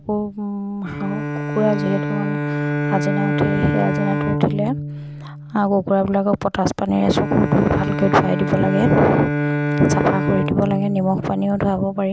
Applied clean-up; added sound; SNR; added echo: none; Bowed string instrument; 3 dB; none.